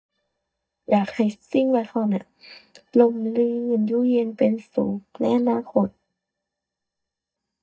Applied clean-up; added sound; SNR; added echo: neural mask model DeepFilterNet 3.